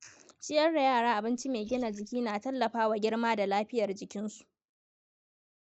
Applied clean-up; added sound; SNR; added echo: neural mask model Resemble Enhance denoiser.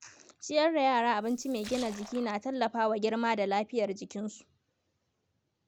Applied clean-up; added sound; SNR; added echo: none; Splash, splatter; 17 dB; none.